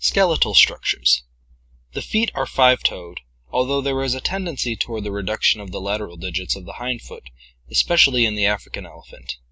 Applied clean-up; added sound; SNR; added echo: none; none; none; none.